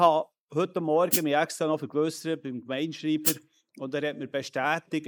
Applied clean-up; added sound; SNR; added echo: neural mask model Resemble Enhance denoiser.